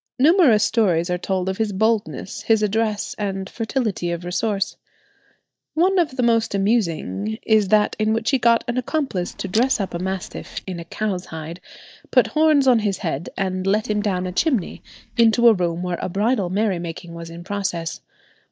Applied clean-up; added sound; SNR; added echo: neural mask model DeepFilterNet 3.